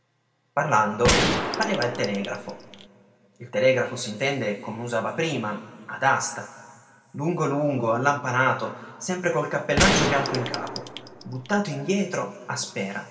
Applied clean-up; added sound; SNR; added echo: none; Gunshot, gunfire; 0 dB; reverberation time 2.5 s.